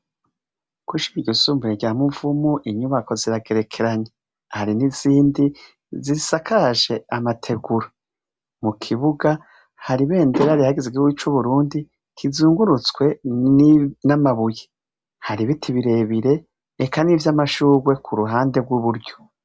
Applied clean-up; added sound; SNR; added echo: none; none; none; none.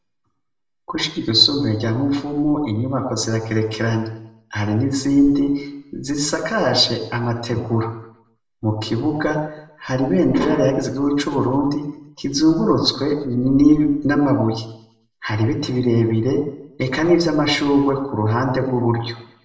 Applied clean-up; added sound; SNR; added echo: none; none; none; reverberation time 0.7 s.